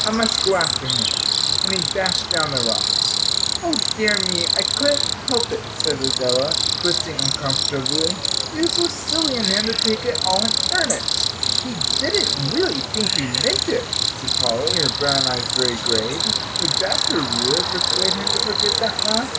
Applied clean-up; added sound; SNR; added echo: none; Cricket; -4 dB; none.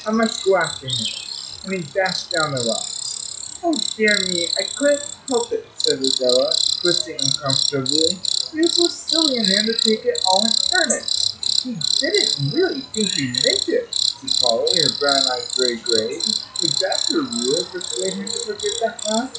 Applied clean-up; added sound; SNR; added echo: classical method log-MMSE.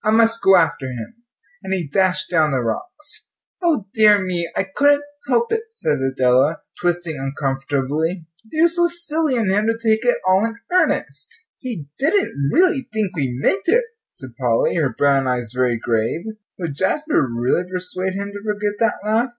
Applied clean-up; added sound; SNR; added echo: none; none; none; none.